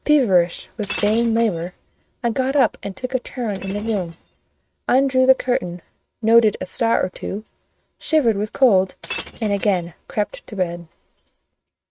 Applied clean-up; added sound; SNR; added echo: neural mask model RNNoise.